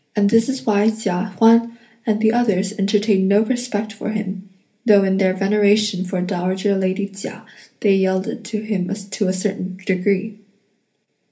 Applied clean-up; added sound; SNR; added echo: none; none; none; reverberation time 0.3 s.